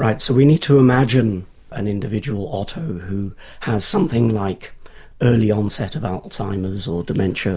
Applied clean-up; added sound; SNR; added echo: none; none; none; none.